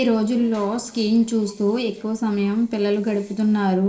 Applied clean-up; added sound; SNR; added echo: neural separator model SepFormer DNS4.